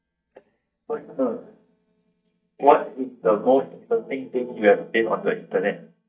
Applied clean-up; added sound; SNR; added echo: neural mask model DeepFilterNet 3.